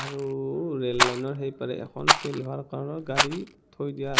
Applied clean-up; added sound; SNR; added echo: none; Rattle; -3 dB; none.